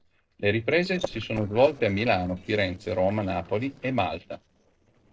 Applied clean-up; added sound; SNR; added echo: neural separator model SepFormer DNS4.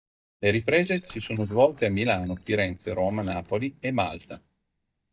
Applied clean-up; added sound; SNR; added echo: neural mask model DeepFilterNet 3.